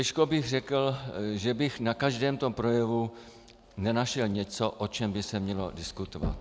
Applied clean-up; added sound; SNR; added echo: none; none; none; none.